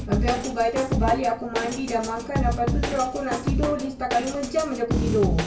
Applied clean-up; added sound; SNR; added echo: none; Drum kit; 1 dB; reverberation time 0.3 s.